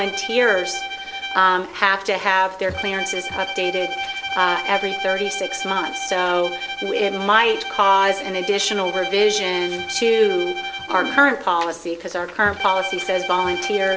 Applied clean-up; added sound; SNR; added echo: none; Bowed string instrument; 8 dB; none.